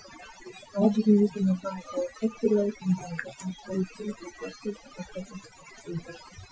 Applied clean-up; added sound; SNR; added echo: classical method Wiener filter.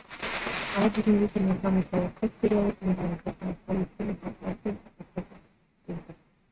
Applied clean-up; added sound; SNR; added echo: neural mask model RNNoise.